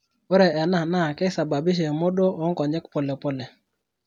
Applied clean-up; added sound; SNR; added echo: none; none; none; none.